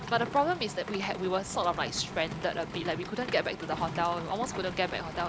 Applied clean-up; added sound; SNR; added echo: none; Rain; 8 dB; none.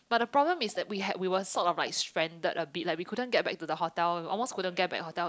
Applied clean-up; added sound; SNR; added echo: none; none; none; none.